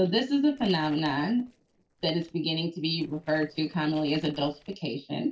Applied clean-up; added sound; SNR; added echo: neural separator model SepFormer DNS4.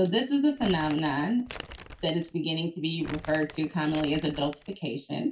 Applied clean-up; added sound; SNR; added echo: none; Crumpling, crinkling; 15 dB; reverberation time 0.2 s.